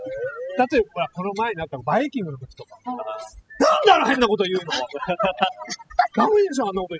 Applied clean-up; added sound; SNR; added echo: classical method spectral subtraction.